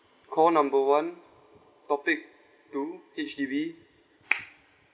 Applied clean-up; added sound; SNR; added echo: none; none; none; none.